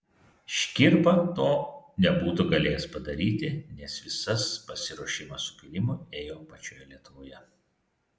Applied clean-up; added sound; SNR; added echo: none; none; none; none.